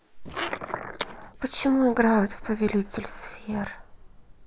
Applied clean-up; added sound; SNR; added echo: neural mask model Resemble Enhance denoiser.